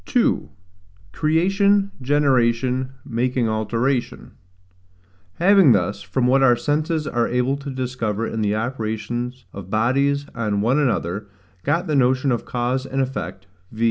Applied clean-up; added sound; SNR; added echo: none; none; none; none.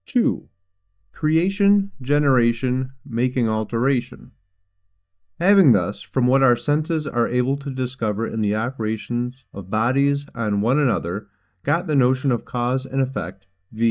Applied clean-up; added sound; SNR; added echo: neural mask model DeepFilterNet 3.